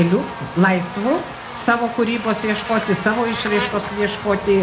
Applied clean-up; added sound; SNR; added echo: none; Buzz; 10 dB; reverberation time 0.3 s.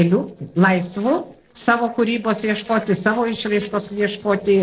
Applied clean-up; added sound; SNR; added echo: neural separator model SepFormer DNS4.